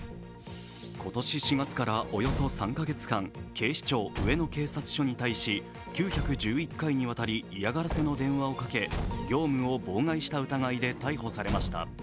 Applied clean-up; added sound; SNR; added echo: none; Slam / Truck / Car; 9 dB; none.